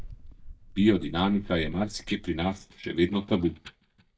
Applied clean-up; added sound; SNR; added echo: neural mask model DeepFilterNet 3.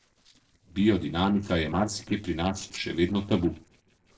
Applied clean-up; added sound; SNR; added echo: neural separator model SepFormer DNS4.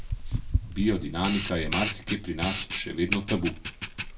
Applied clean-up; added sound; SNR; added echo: none; Camera; 2 dB; reverberation time 0.2 s.